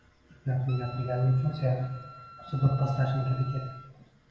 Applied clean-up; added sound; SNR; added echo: none; Wind instrument, woodwind instrument; 17 dB; reverberation time 1.1 s.